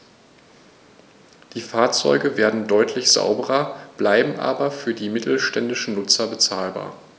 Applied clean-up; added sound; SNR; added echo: none; none; none; none.